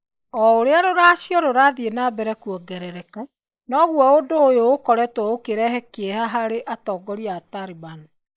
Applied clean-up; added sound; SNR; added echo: neural mask model Resemble Enhance denoiser.